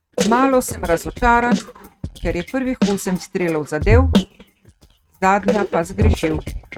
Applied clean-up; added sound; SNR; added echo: neural mask model RNNoise.